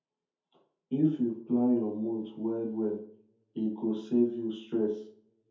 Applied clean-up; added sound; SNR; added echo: none; none; none; reverberation time 0.5 s.